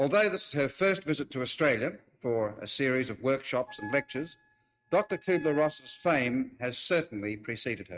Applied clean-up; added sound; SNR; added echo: neural mask model RNNoise.